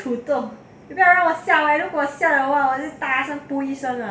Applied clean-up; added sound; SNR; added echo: none; none; none; none.